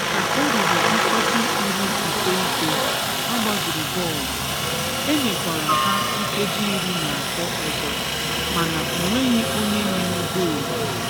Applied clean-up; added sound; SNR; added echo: none; Aircraft; -4 dB; none.